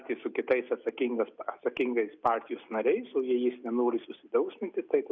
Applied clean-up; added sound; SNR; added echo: none; none; none; none.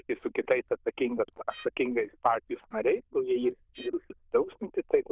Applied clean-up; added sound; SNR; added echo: neural diffusion model UNIVERSE++.